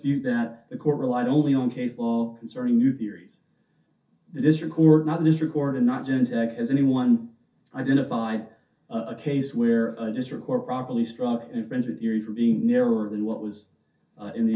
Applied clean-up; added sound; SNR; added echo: none; none; none; reverberation time 0.3 s.